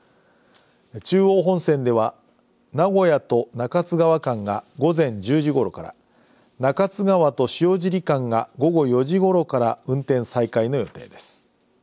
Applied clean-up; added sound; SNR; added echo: none; Tambourine; 19 dB; none.